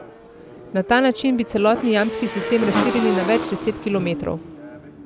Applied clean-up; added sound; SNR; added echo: none; Motorcycle / Engine; 6 dB; none.